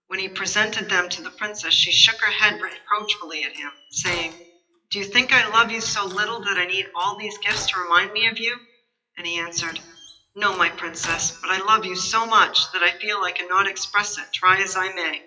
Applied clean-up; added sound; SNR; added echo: classical method WPE with log-MMSE.